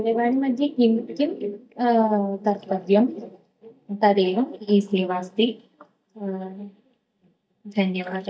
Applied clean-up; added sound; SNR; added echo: neural mask model DeepFilterNet 3.